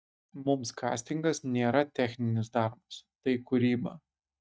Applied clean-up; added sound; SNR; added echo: neural mask model DeepFilterNet 3.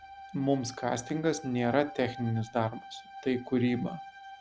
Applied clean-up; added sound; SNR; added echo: none; Bowed string instrument; 16 dB; none.